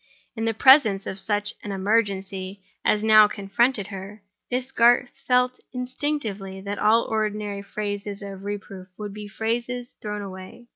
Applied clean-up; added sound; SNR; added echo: none; none; none; none.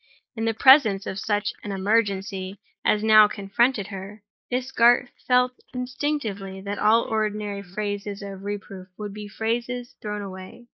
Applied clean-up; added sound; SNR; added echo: neural mask model Resemble Enhance denoiser.